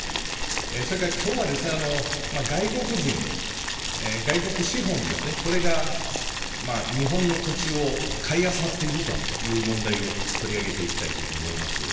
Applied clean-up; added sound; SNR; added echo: none; Boiling; 1 dB; reverberation time 1.3 s.